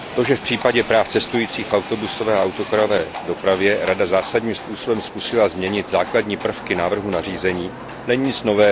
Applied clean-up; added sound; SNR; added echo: none; Livestock, farm animals, working animals; 12 dB; none.